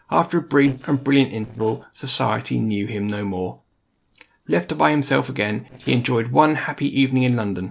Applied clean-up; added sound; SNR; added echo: neural separator model SepFormer DNS4.